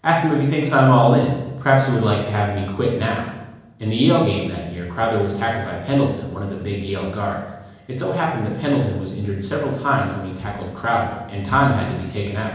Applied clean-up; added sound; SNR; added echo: none; none; none; reverberation time 1.0 s.